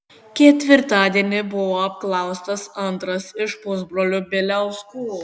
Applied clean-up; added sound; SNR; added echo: none; none; none; none.